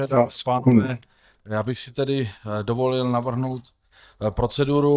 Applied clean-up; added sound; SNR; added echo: neural mask model DeepFilterNet 3.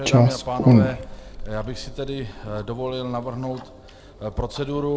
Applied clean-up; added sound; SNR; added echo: none; Clock; -5 dB; none.